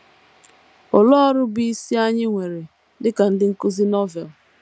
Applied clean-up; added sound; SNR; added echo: none; none; none; none.